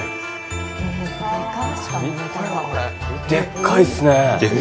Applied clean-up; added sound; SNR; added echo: none; none; none; none.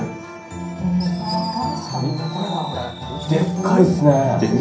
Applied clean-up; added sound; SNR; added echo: none; Fireworks; 18 dB; reverberation time 0.6 s.